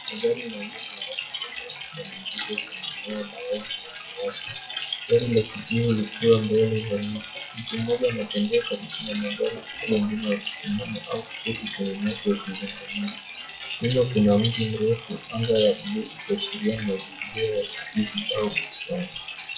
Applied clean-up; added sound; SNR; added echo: classical method WPE with log-MMSE.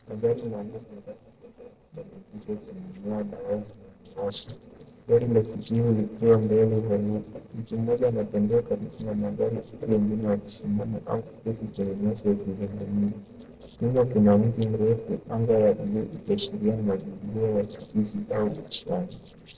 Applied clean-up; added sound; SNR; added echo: neural separator model SepFormer DNS4.